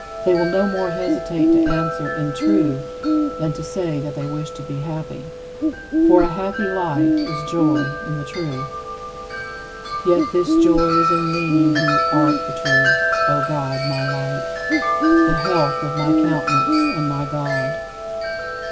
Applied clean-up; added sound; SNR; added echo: none; Wind chime + Bird; -3 dB; none.